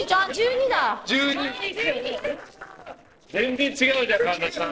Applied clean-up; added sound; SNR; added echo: neural separator model SepFormer DNS4.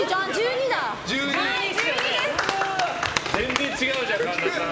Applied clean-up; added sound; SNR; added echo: none; Engine; 14 dB; none.